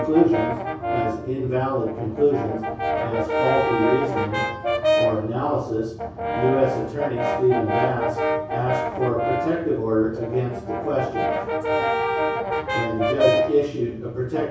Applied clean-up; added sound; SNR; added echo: none; Brass instrument; 1 dB; reverberation time 0.6 s.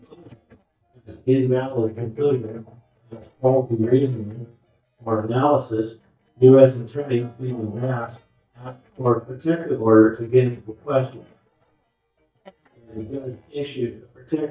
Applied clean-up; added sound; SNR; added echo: neural mask model DeepFilterNet 3.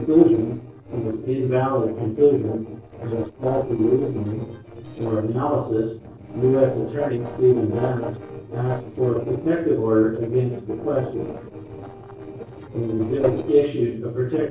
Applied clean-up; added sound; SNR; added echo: neural separator model SepFormer DNS4.